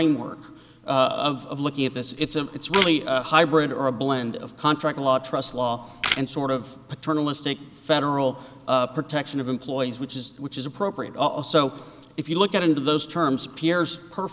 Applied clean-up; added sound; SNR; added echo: none; Camera; 6 dB; none.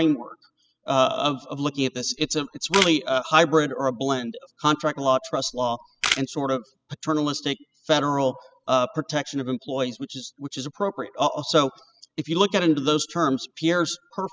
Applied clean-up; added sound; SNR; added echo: classical method spectral subtraction.